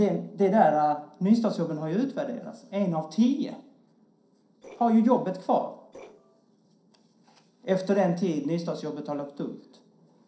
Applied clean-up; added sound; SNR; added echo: neural separator model SepFormer DNS4.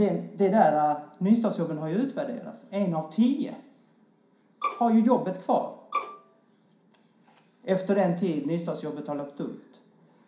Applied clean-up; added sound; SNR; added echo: none; Bowed string instrument; 8 dB; reverberation time 0.5 s.